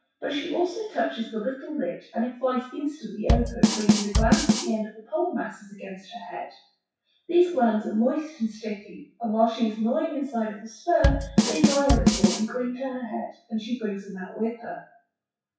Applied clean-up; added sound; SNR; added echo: classical method WPE with log-MMSE.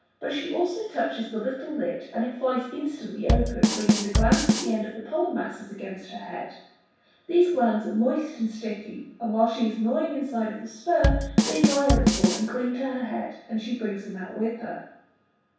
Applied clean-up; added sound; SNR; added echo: none; Drum kit; -4 dB; reverberation time 0.7 s.